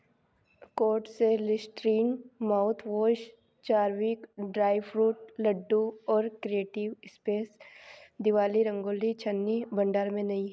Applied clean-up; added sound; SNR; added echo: none; none; none; none.